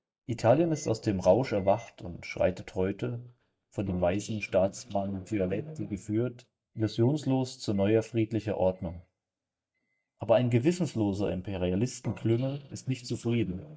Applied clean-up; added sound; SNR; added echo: neural mask model DeepFilterNet 3.